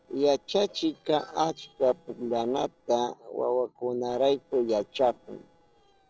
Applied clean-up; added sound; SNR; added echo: neural separator model SepFormer DNS4.